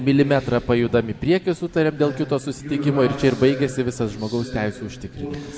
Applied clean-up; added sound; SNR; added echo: none; none; none; none.